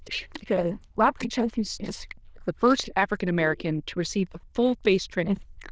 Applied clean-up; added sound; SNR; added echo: neural diffusion model UNIVERSE++.